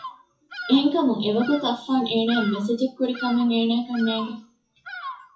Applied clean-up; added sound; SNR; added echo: classical method WPE with log-MMSE.